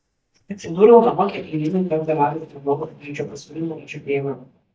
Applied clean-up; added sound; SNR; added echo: neural mask model DeepFilterNet 3.